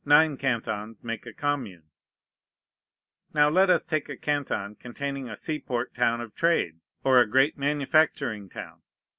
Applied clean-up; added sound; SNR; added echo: none; none; none; none.